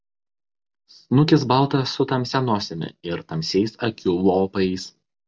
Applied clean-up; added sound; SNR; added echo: none; none; none; none.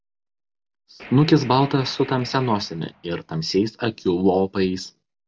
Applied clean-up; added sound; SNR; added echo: none; Gunshot, gunfire; 20 dB; none.